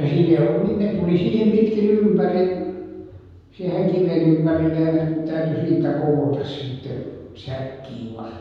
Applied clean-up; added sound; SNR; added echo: none; none; none; reverberation time 1.2 s.